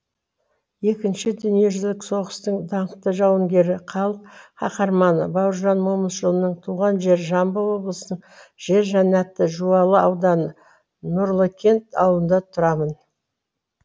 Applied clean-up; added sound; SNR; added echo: none; none; none; none.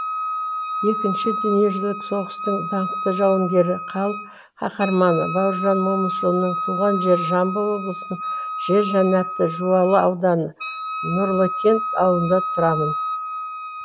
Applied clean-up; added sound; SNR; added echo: none; Wind instrument, woodwind instrument; 6 dB; none.